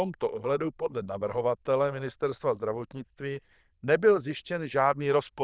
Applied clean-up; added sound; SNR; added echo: neural diffusion model UNIVERSE++.